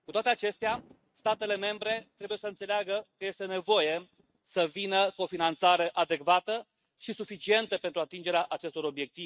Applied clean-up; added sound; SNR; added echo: neural mask model RNNoise.